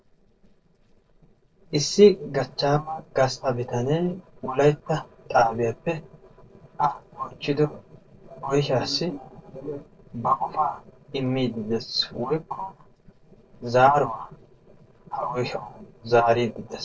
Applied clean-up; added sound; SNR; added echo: neural separator model SepFormer DNS4.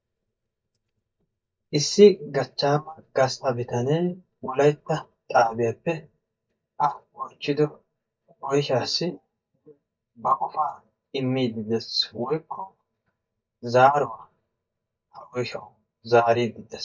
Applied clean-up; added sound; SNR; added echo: neural mask model DeepFilterNet 3.